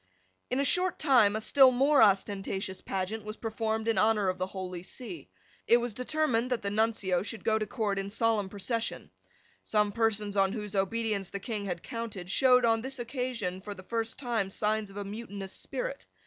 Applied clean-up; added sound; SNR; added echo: none; none; none; none.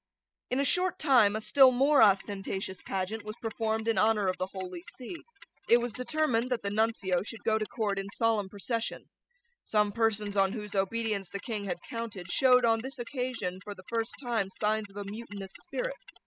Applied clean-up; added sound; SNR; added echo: classical method spectral subtraction.